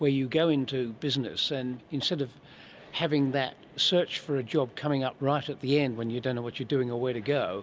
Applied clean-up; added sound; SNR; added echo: none; none; none; none.